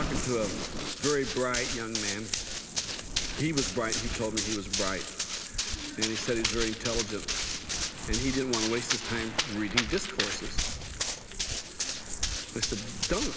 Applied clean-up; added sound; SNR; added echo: none; Run; -1 dB; none.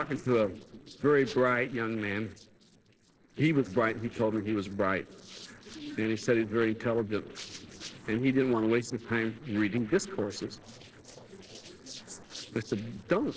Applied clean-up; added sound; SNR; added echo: neural separator model SepFormer DNS4.